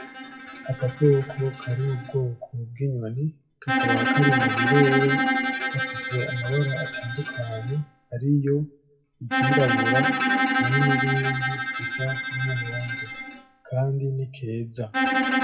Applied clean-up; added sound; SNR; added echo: classical method WPE with log-MMSE.